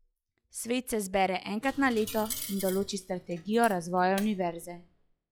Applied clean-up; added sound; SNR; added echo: classical method log-MMSE.